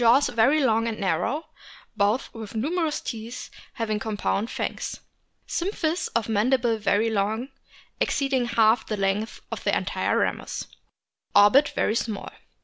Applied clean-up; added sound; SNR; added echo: none; none; none; none.